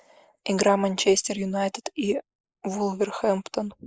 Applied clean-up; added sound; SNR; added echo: neural mask model Resemble Enhance denoiser.